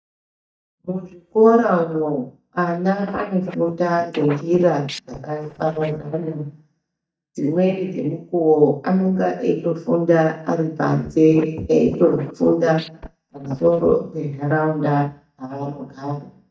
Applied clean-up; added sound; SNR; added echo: neural mask model DeepFilterNet 3.